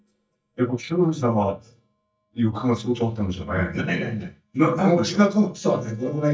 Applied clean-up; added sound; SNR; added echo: neural mask model DeepFilterNet 3.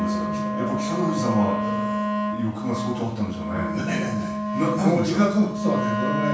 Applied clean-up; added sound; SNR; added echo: none; Wind instrument, woodwind instrument; 1 dB; reverberation time 0.7 s.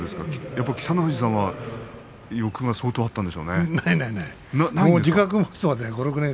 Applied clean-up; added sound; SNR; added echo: none; none; none; none.